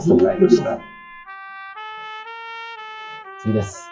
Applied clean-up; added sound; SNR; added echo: classical method WPE with log-MMSE.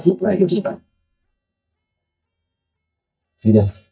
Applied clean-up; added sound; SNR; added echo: neural mask model DeepFilterNet 3.